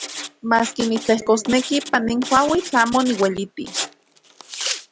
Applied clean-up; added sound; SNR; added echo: none; Writing; 11 dB; none.